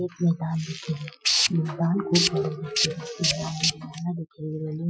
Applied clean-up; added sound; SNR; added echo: classical method Wiener filter.